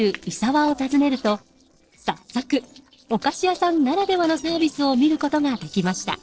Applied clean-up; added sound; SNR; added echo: neural separator model SepFormer DNS4.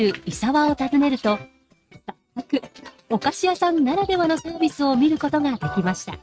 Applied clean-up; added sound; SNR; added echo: neural mask model RNNoise.